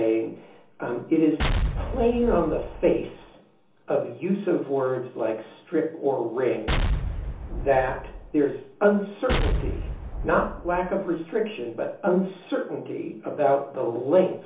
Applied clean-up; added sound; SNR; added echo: none; Explosion; 3 dB; reverberation time 1.2 s.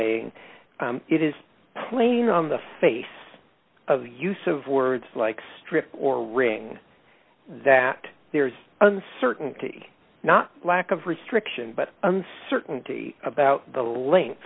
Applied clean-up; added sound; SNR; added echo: none; none; none; none.